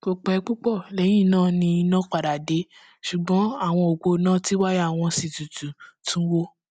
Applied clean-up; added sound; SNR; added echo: none; none; none; none.